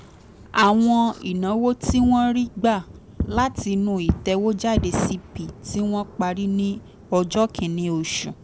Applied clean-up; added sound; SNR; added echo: none; Fireworks; 11 dB; none.